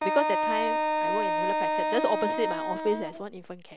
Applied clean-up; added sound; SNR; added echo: none; Wind instrument, woodwind instrument; -3 dB; none.